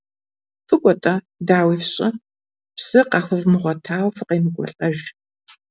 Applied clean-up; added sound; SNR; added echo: none; none; none; none.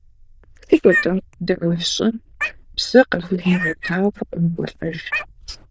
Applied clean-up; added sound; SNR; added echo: neural diffusion model UNIVERSE++.